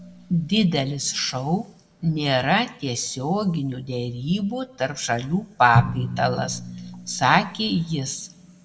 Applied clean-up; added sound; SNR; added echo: none; Drum; 8 dB; reverberation time 0.6 s.